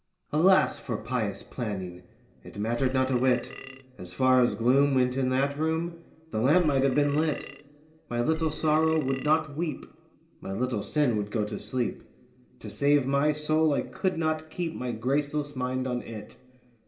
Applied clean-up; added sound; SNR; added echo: none; Burping, eructation; 12 dB; reverberation time 1.9 s.